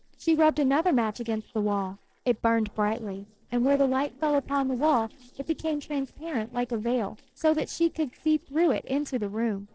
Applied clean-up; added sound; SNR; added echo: neural separator model SepFormer DNS4.